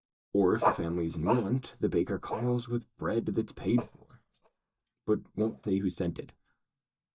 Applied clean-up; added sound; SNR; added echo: neural mask model DeepFilterNet 3.